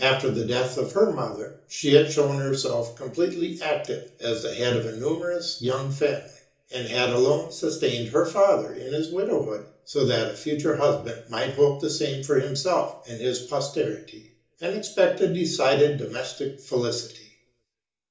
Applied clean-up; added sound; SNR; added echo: none; none; none; reverberation time 0.7 s.